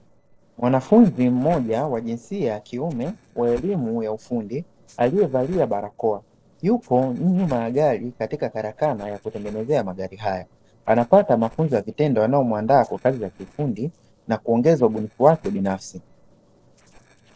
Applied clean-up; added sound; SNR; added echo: neural separator model SepFormer DNS4.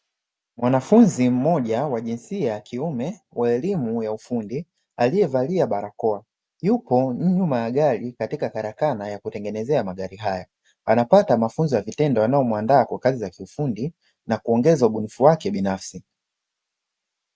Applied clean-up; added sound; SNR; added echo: none; none; none; none.